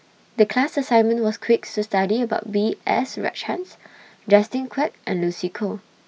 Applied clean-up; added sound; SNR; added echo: none; none; none; none.